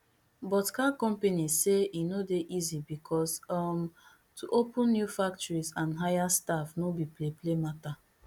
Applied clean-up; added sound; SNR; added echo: none; none; none; none.